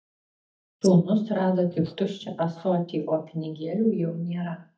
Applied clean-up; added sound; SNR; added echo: neural mask model DeepFilterNet 3.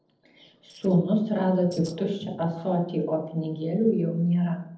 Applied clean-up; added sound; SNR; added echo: neural separator model SepFormer DNS4.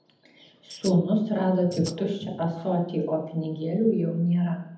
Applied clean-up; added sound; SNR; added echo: none; Tambourine; 15 dB; reverberation time 0.8 s.